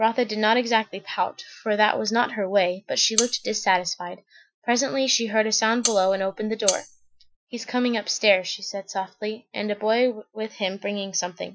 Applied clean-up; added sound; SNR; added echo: classical method Wiener filter.